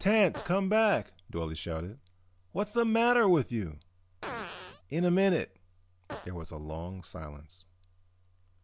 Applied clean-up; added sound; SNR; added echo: none; Fart; 18 dB; none.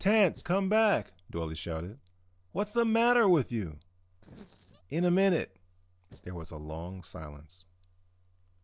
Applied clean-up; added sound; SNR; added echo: neural separator model SepFormer DNS4.